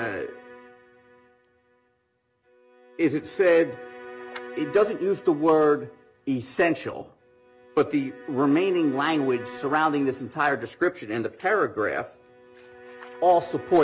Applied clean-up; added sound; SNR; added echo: none; Bowed string instrument; 19 dB; none.